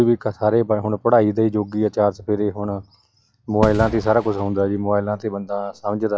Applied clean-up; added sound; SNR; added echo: classical method log-MMSE.